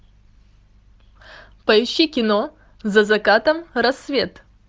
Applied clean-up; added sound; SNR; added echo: none; none; none; none.